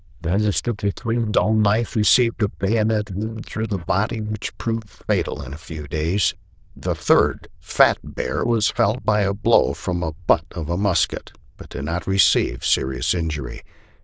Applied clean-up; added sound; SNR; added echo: neural diffusion model UNIVERSE++.